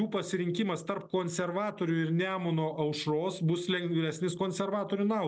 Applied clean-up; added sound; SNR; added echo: none; none; none; none.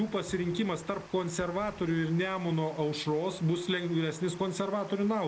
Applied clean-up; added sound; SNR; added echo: none; Water; 20 dB; none.